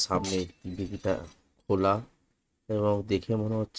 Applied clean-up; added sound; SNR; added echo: neural mask model RNNoise.